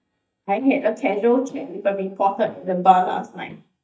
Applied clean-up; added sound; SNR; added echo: neural mask model DeepFilterNet 3.